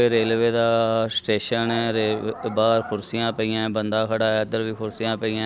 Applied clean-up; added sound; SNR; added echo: none; Growling; 19 dB; none.